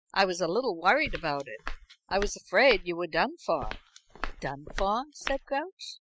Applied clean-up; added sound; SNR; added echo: classical method Wiener filter.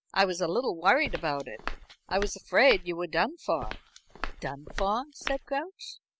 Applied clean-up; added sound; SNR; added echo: none; Walk, footsteps; 9 dB; none.